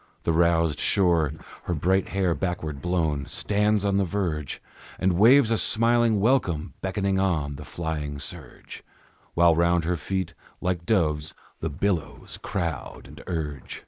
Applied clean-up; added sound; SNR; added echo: neural mask model Resemble Enhance denoiser.